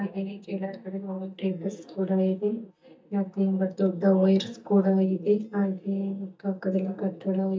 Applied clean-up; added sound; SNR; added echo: neural mask model DeepFilterNet 3.